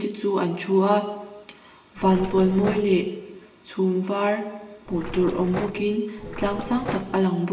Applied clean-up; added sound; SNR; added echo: none; Mechanisms; 10 dB; reverberation time 1.1 s.